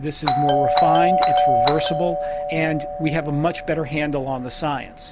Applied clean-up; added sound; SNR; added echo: none; Doorbell; -2 dB; none.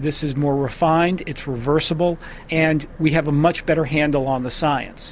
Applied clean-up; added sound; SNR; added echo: none; none; none; none.